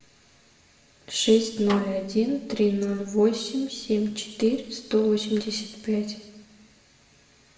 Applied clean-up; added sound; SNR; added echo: none; Snare drum; 14 dB; reverberation time 1.0 s.